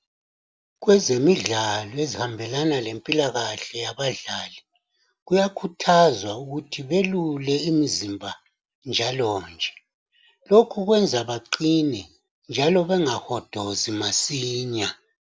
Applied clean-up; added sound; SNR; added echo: none; none; none; none.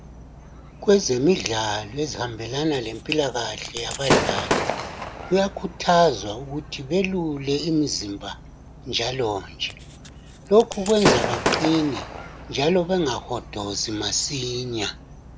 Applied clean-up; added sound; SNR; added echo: none; Gunshot, gunfire / Fireworks; 6 dB; none.